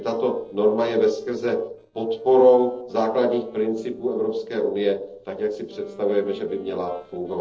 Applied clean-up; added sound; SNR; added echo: neural separator model SepFormer DNS4.